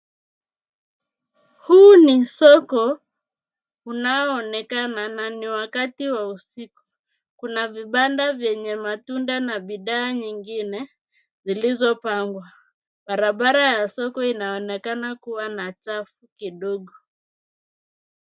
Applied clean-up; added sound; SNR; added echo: none; none; none; none.